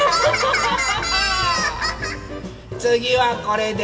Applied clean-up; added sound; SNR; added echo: none; Rain; 17 dB; reverberation time 1.7 s.